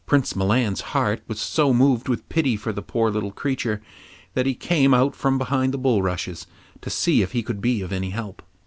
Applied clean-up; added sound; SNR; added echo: none; none; none; none.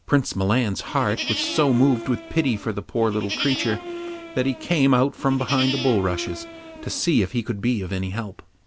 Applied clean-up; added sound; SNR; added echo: none; Livestock, farm animals, working animals; 9 dB; none.